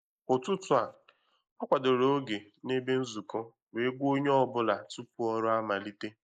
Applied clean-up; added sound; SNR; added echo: neural mask model Resemble Enhance denoiser.